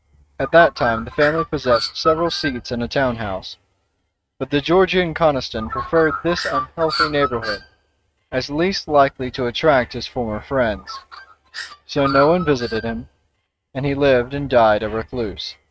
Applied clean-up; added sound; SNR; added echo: neural mask model RNNoise.